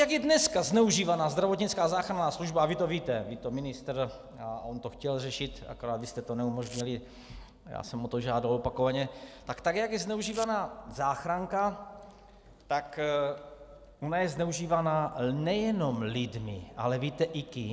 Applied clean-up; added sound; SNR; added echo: none; Domestic sounds, home sounds; 19 dB; none.